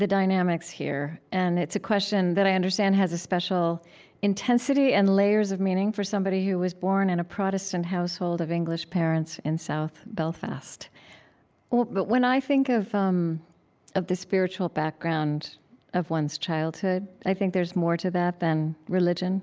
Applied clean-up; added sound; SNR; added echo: none; none; none; none.